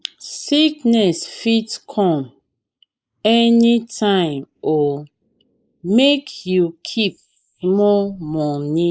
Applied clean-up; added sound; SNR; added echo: neural mask model Resemble Enhance denoiser.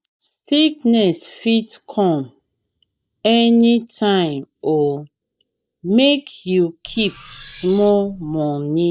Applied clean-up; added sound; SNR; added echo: neural mask model DeepFilterNet 3.